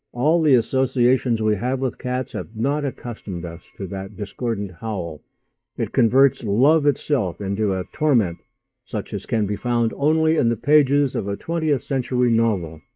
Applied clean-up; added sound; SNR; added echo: neural mask model DeepFilterNet 3.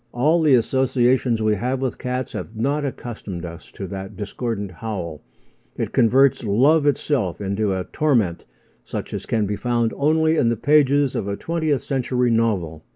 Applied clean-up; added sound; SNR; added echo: none; none; none; none.